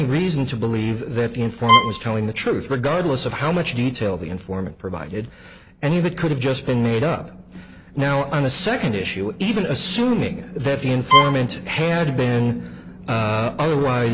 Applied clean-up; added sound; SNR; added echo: none; Bowed string instrument; -1 dB; none.